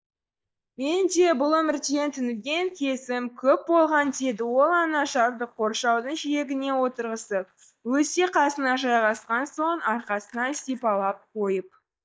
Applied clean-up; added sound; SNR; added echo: neural mask model DeepFilterNet 3.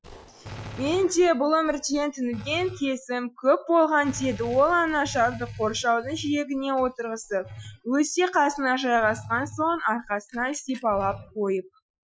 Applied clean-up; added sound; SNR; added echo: classical method Wiener filter.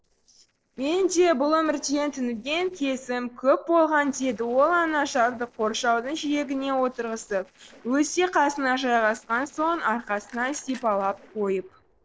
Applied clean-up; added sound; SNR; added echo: neural separator model SepFormer DNS4.